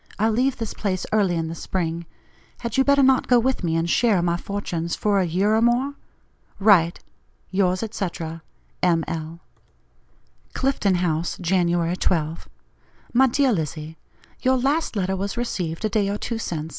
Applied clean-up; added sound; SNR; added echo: none; none; none; none.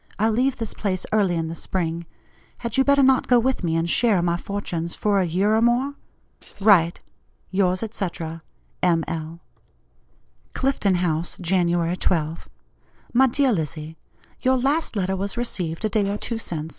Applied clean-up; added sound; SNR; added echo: neural separator model SepFormer DNS4.